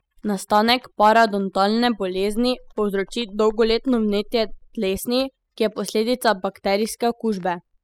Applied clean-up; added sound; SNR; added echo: classical method spectral subtraction.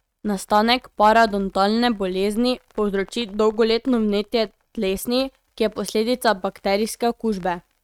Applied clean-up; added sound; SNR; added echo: neural mask model RNNoise.